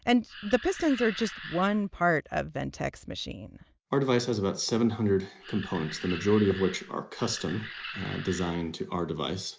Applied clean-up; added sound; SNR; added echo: none; Animal; 13 dB; none.